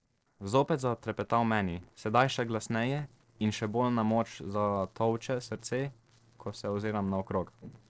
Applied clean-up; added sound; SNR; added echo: neural separator model SepFormer DNS4.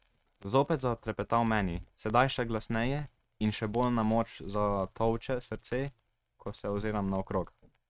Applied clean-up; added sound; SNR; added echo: neural mask model RNNoise.